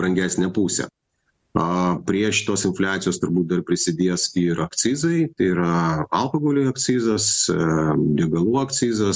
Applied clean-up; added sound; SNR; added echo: none; none; none; none.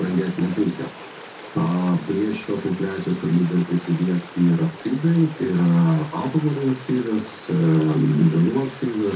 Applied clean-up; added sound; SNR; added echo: none; Stream; 17 dB; reverberation time 0.3 s.